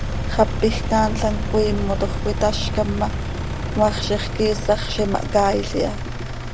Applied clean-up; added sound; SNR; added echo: none; Engine; 2 dB; none.